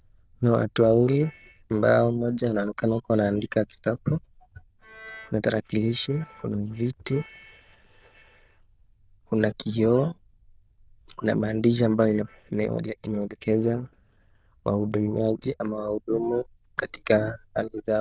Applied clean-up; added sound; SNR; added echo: neural diffusion model UNIVERSE++.